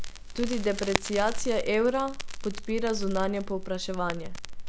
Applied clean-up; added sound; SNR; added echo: none; Crackle; 3 dB; none.